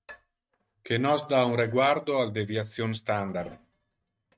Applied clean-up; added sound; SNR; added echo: neural mask model RNNoise.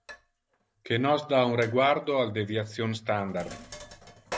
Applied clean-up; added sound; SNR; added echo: none; Sink (filling or washing); 18 dB; none.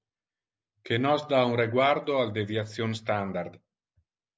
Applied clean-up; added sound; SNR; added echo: none; none; none; none.